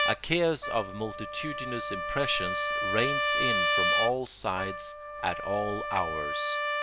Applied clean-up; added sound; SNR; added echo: none; Trumpet; -1 dB; none.